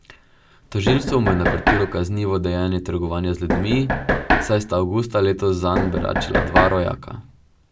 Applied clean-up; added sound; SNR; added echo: none; Knock; 0 dB; none.